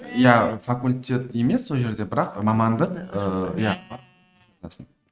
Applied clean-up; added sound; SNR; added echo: neural mask model RNNoise.